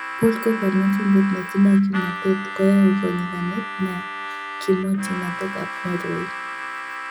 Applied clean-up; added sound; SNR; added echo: none; Harmonica; 9 dB; none.